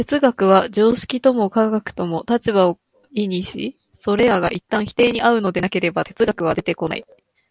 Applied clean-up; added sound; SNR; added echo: none; none; none; none.